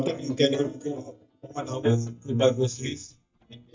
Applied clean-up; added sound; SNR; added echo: neural mask model DeepFilterNet 3.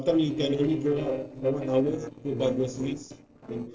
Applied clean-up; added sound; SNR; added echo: neural separator model SepFormer DNS4.